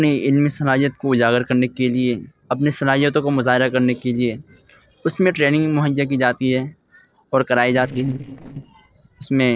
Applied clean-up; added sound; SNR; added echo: neural separator model SepFormer DNS4.